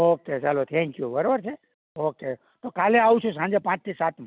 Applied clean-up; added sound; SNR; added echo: none; none; none; none.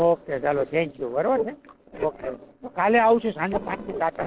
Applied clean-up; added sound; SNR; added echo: neural separator model SepFormer DNS4.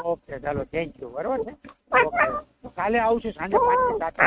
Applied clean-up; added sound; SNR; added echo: neural mask model RNNoise.